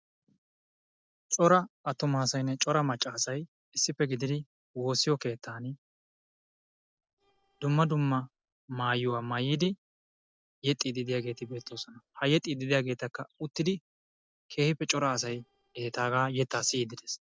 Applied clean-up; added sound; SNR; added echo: neural separator model SepFormer DNS4.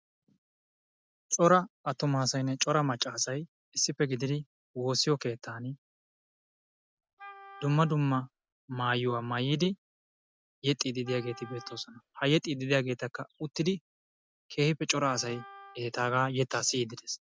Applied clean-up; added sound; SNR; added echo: none; Wind instrument, woodwind instrument; 20 dB; none.